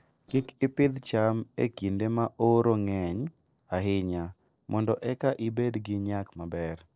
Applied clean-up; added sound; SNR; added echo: neural separator model SepFormer DNS4.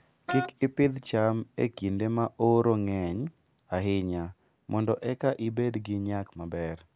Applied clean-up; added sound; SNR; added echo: none; Wind instrument, woodwind instrument; 7 dB; none.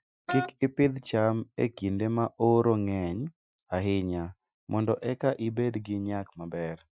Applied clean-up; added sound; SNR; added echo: classical method Wiener filter.